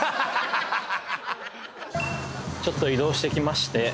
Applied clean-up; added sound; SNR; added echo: none; none; none; none.